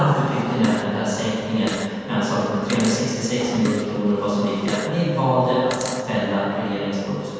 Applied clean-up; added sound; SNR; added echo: none; Fart; 13 dB; reverberation time 2.1 s.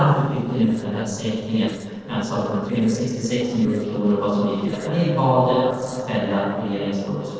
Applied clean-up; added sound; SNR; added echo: neural separator model SepFormer DNS4.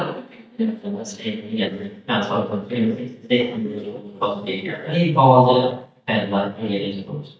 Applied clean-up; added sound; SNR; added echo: neural mask model DeepFilterNet 3.